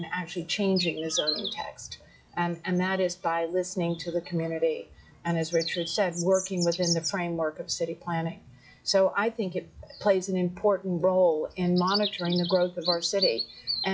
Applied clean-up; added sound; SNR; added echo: classical method log-MMSE.